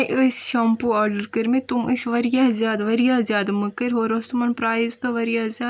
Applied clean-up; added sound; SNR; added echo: none; none; none; none.